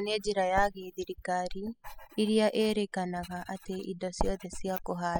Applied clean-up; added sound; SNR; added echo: classical method spectral subtraction.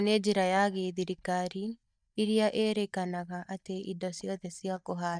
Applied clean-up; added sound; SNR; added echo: neural mask model DeepFilterNet 3.